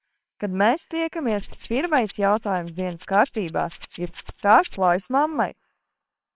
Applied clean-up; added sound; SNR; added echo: neural separator model SepFormer WHAMR!.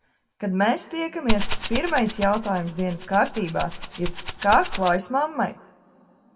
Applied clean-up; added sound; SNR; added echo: none; Rattle (instrument); 3 dB; reverberation time 1.5 s.